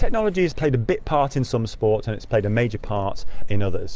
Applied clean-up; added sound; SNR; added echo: none; Chewing, mastication; 3 dB; none.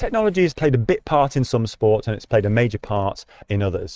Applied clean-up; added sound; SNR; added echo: neural mask model RNNoise.